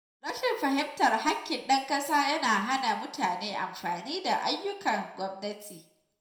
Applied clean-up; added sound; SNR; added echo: none; none; none; reverberation time 0.6 s.